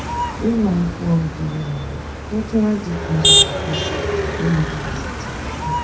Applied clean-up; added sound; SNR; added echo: none; Motor vehicle (road); -1 dB; reverberation time 0.3 s.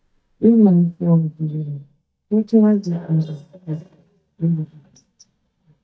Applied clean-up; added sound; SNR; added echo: neural mask model DeepFilterNet 3.